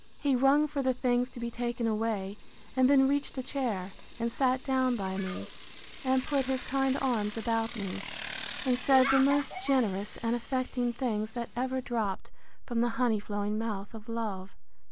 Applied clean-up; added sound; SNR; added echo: none; Bicycle; 8 dB; none.